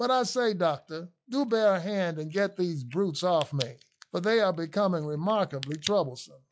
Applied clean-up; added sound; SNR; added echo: classical method log-MMSE.